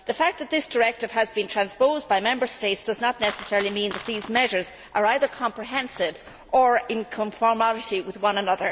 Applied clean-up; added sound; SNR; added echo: none; Coin (dropping); 12 dB; none.